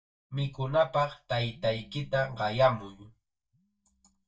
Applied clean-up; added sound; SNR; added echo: neural mask model DeepFilterNet 3.